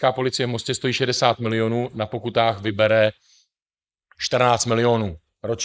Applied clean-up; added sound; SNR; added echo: neural mask model Resemble Enhance denoiser.